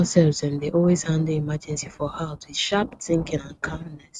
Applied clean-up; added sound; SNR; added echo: neural mask model RNNoise.